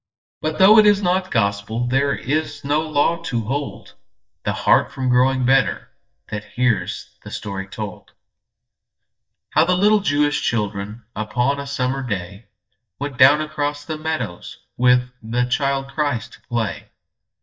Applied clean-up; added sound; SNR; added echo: neural mask model DeepFilterNet 3.